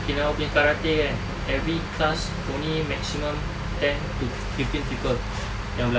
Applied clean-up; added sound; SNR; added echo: none; Motorcycle / Engine; 16 dB; none.